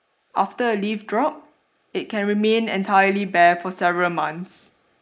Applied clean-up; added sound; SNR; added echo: neural mask model Resemble Enhance denoiser.